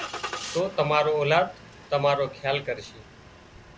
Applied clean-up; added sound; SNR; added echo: none; Engine starting; 14 dB; none.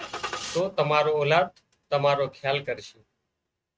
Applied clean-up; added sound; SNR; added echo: neural mask model RNNoise.